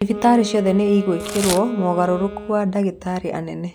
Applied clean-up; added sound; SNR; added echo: none; Packing tape, duct tape / Tearing + Wind instrument, woodwind instrument; 12 dB; none.